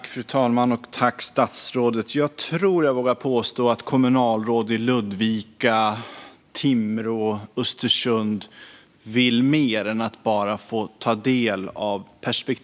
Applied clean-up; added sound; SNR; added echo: none; none; none; none.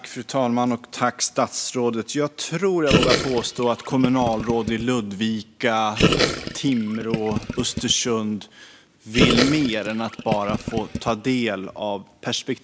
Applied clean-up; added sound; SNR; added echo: none; Gurgling; 2 dB; none.